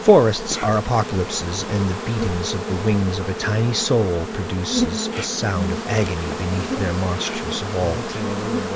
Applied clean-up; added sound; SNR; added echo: none; Insect; 5 dB; none.